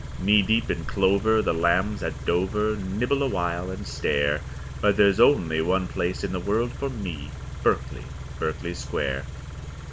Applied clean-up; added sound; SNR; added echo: none; Idling / Car; 9 dB; none.